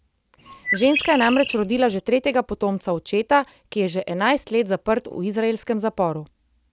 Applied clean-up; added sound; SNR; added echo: none; Bird; 7 dB; none.